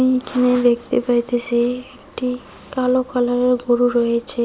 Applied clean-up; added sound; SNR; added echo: none; none; none; none.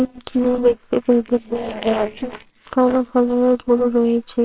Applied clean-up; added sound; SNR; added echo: neural separator model SepFormer WHAMR!.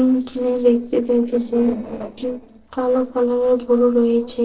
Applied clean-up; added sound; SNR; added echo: neural separator model SepFormer DNS4.